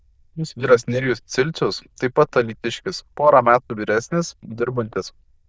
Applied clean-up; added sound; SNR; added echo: neural diffusion model UNIVERSE++.